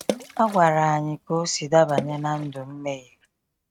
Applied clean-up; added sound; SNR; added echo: neural mask model RNNoise.